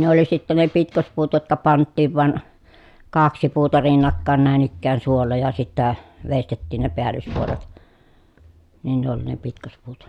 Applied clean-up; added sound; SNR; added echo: none; none; none; none.